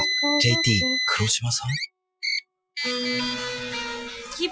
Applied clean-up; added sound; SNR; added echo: classical method Wiener filter.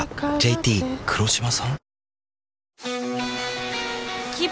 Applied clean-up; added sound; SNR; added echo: none; none; none; none.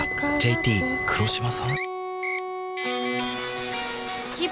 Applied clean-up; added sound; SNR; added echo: none; Car + Wind instrument, woodwind instrument; 1 dB; none.